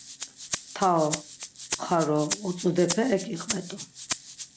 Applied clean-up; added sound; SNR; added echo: none; Rattle (instrument); 8 dB; none.